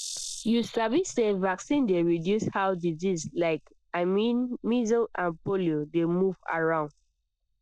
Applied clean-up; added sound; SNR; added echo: neural mask model DeepFilterNet 3.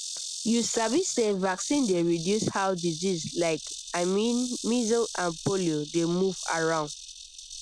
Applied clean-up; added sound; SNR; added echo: neural mask model RNNoise.